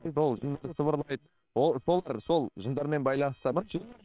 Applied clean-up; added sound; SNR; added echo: neural separator model SepFormer WHAM!.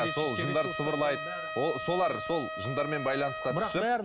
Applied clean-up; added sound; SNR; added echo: none; Trumpet; 6 dB; none.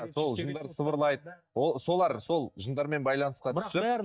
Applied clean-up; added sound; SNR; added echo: neural mask model DeepFilterNet 3.